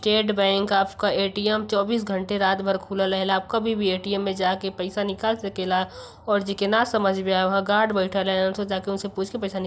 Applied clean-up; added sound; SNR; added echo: none; none; none; none.